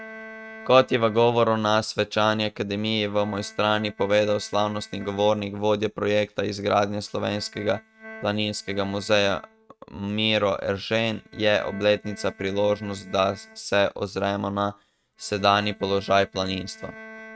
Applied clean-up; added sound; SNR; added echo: neural mask model RNNoise.